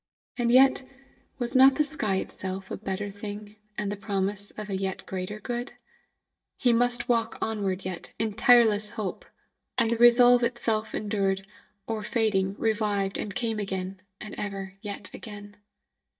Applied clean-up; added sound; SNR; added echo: neural mask model DeepFilterNet 3.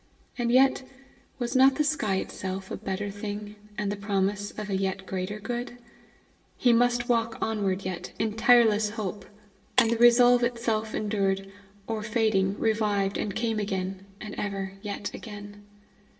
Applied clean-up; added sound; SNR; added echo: none; Shatter; 12 dB; reverberation time 0.8 s.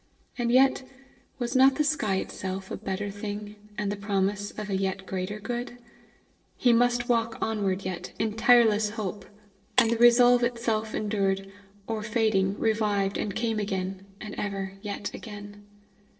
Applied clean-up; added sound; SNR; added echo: neural separator model SepFormer DNS4.